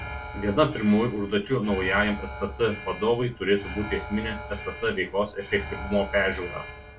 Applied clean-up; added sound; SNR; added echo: none; Alarm; 11 dB; reverberation time 0.2 s.